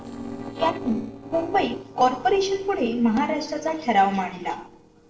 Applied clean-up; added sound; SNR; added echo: neural separator model SepFormer DNS4.